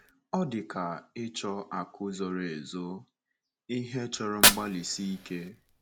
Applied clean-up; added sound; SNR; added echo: none; Fire; -2 dB; none.